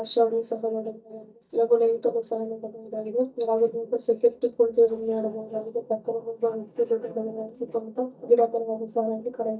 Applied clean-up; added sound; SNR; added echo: neural mask model DeepFilterNet 3.